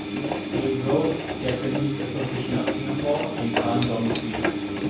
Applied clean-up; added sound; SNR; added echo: none; Engine; -1 dB; reverberation time 0.7 s.